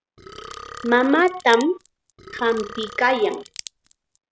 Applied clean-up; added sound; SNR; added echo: none; Burping, eructation + Crack; 17 dB; none.